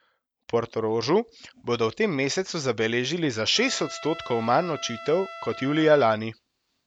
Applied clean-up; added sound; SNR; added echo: none; Trumpet; 15 dB; none.